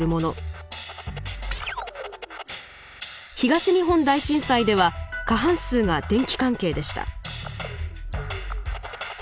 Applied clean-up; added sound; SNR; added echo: none; none; none; none.